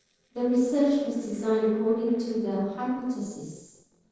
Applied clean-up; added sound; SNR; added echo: neural separator model SepFormer DNS4.